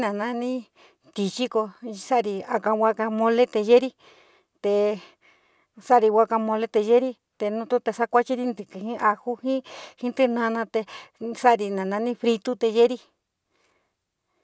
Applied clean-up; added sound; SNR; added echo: none; none; none; none.